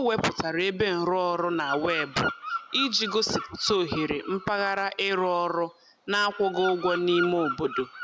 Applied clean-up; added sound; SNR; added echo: none; Bird vocalization, bird call, bird song; 10 dB; none.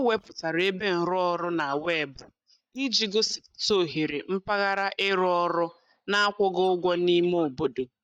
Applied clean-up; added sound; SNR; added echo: neural mask model DeepFilterNet 3.